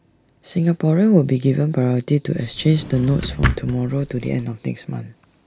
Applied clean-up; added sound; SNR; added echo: none; Drawer open or close; 8 dB; none.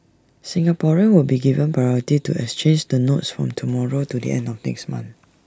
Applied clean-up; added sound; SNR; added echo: none; none; none; none.